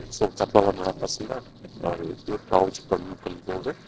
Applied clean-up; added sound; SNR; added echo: neural separator model SepFormer DNS4.